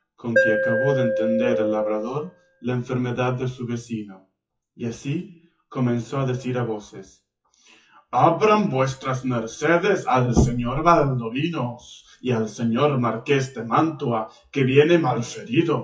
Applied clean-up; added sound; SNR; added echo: classical method WPE with log-MMSE.